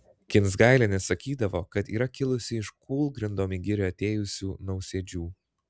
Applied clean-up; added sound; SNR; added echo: none; none; none; none.